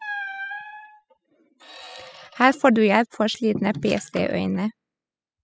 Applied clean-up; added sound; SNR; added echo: classical method spectral subtraction.